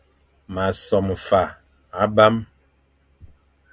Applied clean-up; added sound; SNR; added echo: none; none; none; none.